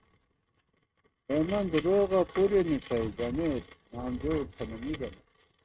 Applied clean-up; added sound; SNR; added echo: neural mask model RNNoise.